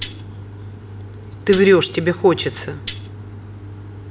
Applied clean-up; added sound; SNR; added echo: none; Tambourine; 19 dB; none.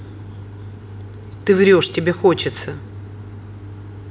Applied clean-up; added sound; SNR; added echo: none; none; none; none.